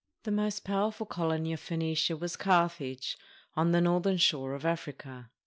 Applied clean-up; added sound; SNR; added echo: none; none; none; none.